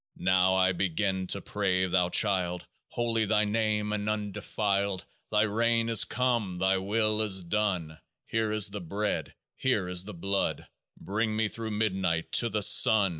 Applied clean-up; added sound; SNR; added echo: neural mask model Resemble Enhance denoiser.